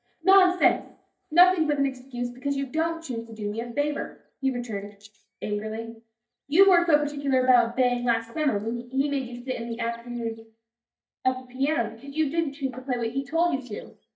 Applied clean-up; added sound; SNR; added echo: neural mask model DeepFilterNet 3.